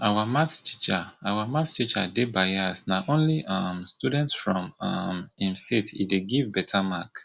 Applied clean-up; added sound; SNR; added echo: none; none; none; none.